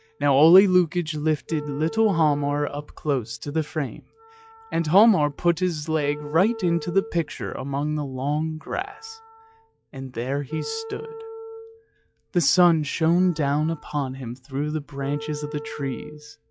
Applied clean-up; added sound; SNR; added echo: classical method log-MMSE.